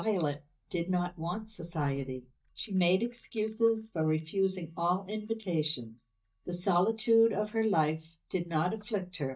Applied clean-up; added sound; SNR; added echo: neural mask model DeepFilterNet 3.